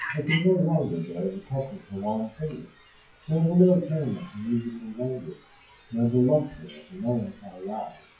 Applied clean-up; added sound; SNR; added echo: classical method WPE with log-MMSE.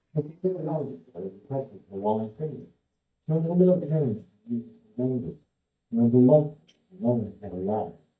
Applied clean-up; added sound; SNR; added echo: neural mask model DeepFilterNet 3.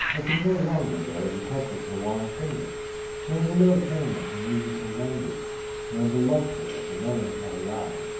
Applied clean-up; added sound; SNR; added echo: none; Telephone; 5 dB; reverberation time 0.9 s.